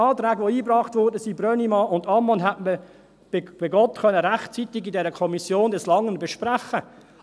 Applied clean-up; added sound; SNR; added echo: none; none; none; none.